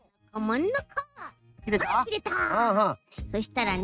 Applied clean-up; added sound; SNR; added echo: neural mask model RNNoise.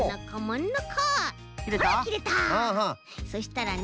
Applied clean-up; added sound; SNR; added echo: none; Slam / Truck / Car; 18 dB; none.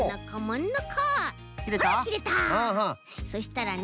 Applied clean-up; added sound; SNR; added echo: none; none; none; none.